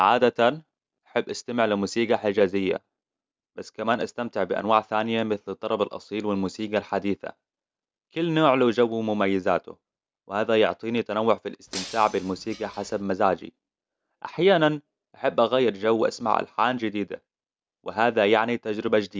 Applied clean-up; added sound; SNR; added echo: none; Shatter; 15 dB; none.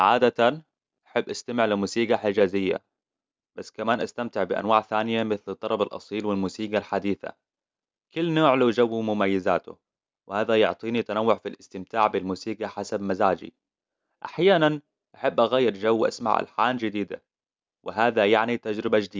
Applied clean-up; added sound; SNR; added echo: none; none; none; none.